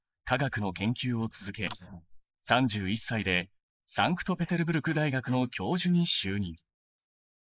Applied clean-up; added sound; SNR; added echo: neural mask model Resemble Enhance denoiser.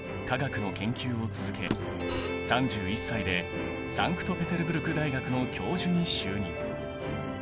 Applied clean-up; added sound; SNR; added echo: none; Drawer open or close + Bowed string instrument; 9 dB; none.